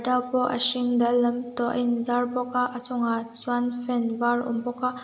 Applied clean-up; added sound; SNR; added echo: none; none; none; none.